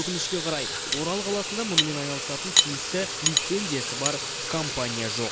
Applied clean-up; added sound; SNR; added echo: none; Cutlery, silverware + Sink (filling or washing) / Water tap, faucet; -3 dB; none.